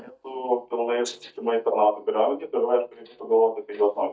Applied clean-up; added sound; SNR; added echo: neural mask model DeepFilterNet 3.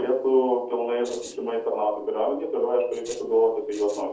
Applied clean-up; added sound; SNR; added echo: neural separator model SepFormer DNS4.